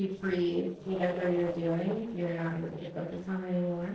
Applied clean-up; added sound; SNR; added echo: neural separator model SepFormer DNS4.